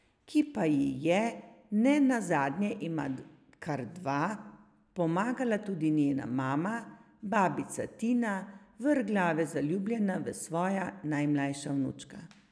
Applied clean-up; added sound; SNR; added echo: none; none; none; none.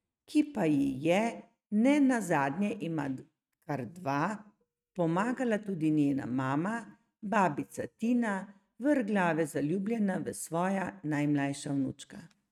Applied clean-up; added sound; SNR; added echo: neural mask model RNNoise.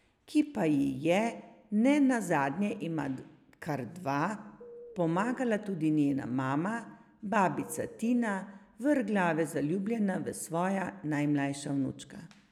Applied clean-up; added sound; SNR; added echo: none; Bird; 17 dB; none.